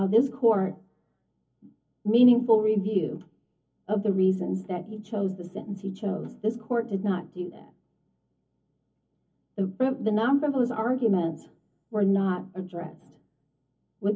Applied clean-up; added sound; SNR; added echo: none; none; none; reverberation time 0.3 s.